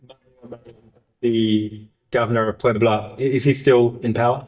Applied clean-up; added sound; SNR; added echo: neural mask model DeepFilterNet 3.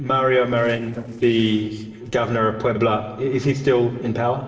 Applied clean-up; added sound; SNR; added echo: neural separator model SepFormer DNS4.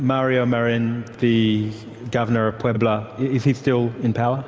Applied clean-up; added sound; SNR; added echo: none; none; none; none.